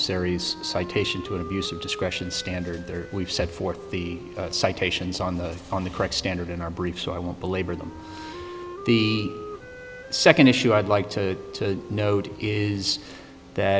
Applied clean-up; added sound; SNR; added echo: none; Wind instrument, woodwind instrument; 15 dB; none.